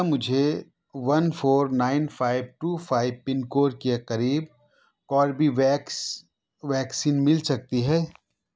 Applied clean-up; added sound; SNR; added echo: none; none; none; none.